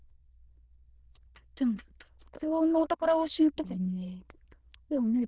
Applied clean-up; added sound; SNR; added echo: neural diffusion model UNIVERSE++.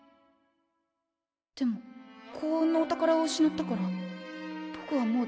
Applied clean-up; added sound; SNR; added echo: none; none; none; none.